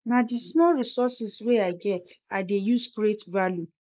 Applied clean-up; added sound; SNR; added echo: neural mask model Resemble Enhance denoiser.